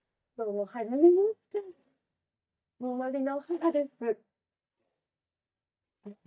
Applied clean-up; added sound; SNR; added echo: neural mask model DeepFilterNet 3.